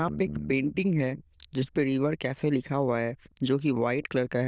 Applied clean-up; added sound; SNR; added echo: neural diffusion model UNIVERSE++.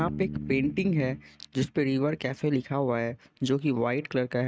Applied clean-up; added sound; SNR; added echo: neural mask model RNNoise.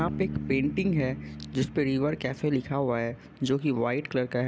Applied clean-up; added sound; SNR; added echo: none; Bass guitar; 12 dB; none.